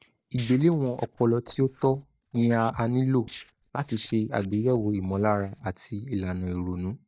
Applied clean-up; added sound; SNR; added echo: neural mask model DeepFilterNet 3.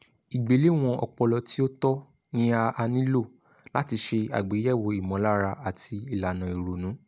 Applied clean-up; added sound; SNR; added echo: none; none; none; none.